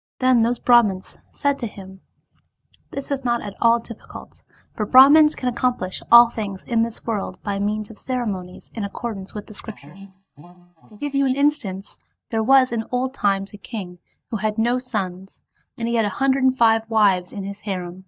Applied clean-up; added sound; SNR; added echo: neural mask model DeepFilterNet 3.